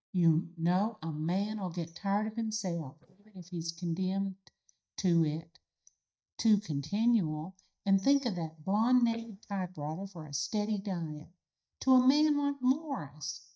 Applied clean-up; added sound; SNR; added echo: neural mask model DeepFilterNet 3.